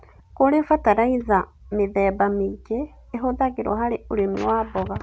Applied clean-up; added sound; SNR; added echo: none; none; none; none.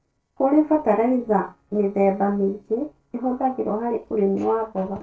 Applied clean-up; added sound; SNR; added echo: neural separator model SepFormer DNS4.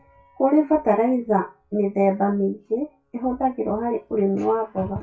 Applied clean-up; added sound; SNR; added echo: classical method WPE with log-MMSE.